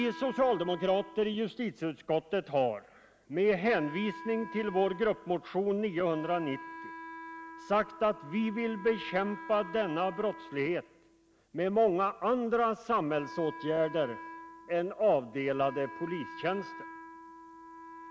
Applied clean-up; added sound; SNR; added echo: none; Wind instrument, woodwind instrument; 15 dB; none.